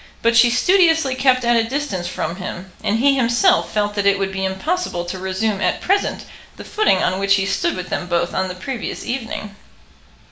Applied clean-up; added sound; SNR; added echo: none; none; none; reverberation time 1.9 s.